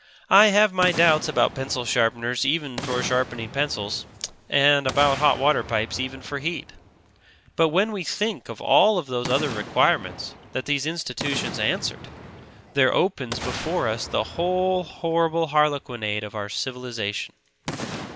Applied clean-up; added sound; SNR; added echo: none; Boom; 13 dB; none.